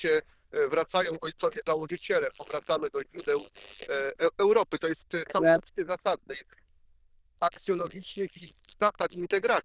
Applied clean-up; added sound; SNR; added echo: neural diffusion model UNIVERSE++.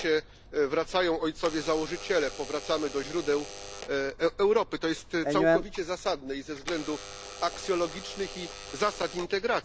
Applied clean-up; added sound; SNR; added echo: none; Alarm / Door; 7 dB; none.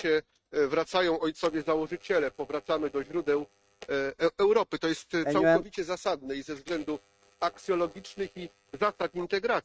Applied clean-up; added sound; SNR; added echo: neural mask model RNNoise.